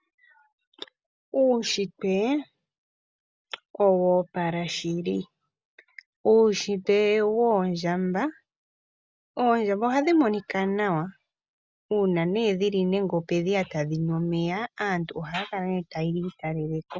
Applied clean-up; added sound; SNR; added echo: none; none; none; none.